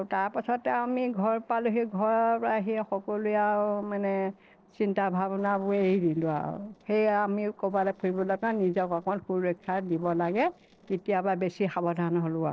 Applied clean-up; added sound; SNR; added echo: neural separator model SepFormer DNS4.